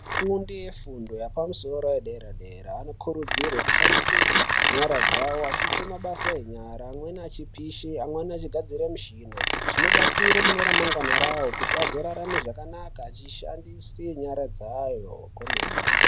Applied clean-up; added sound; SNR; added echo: none; Mechanisms; -5 dB; none.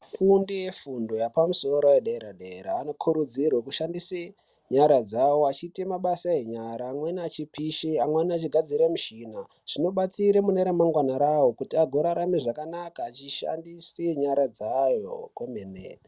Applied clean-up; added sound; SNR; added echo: none; none; none; none.